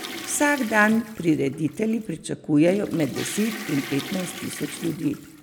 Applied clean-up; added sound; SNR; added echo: none; Toilet flush / Water; 13 dB; none.